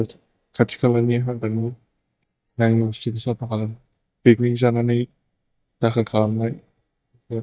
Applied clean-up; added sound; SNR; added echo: neural mask model DeepFilterNet 3.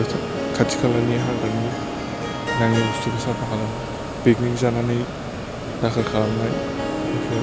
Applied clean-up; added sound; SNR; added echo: none; Mechanisms + Harp; 2 dB; none.